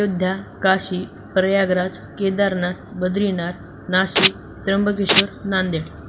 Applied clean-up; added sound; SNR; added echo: none; Domestic sounds, home sounds; 2 dB; reverberation time 0.3 s.